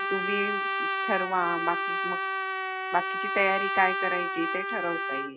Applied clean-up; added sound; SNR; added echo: none; Trumpet; -1 dB; none.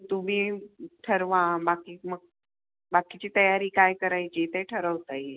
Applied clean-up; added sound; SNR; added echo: none; none; none; none.